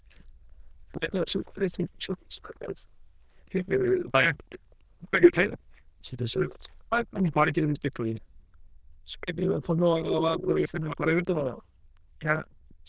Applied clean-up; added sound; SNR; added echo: neural diffusion model UNIVERSE++.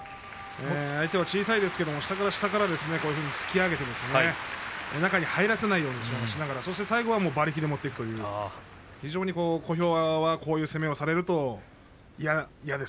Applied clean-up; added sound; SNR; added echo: none; none; none; none.